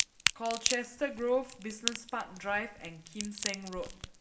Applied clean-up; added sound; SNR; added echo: none; Crack; 1 dB; reverberation time 0.7 s.